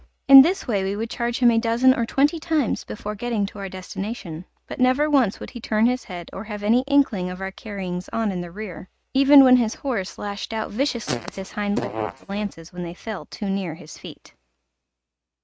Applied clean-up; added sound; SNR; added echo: neural mask model RNNoise.